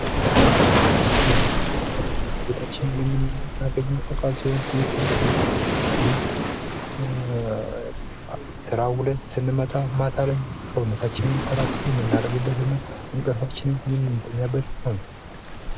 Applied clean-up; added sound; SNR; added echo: none; Waves, surf; -2 dB; none.